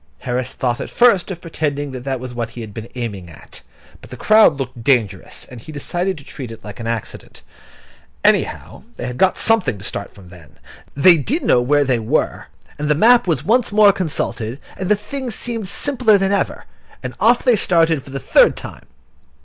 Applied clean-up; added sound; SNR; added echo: none; none; none; none.